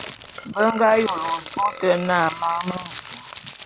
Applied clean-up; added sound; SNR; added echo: none; Burping, eructation + Crumpling, crinkling; 11 dB; none.